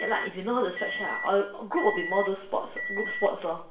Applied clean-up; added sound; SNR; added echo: none; Microwave oven; 7 dB; reverberation time 0.5 s.